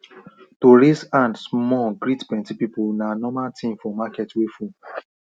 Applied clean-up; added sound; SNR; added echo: none; none; none; none.